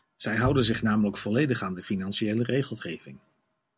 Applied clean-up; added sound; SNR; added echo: none; Piano; 12 dB; none.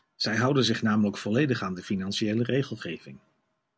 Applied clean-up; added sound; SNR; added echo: none; none; none; none.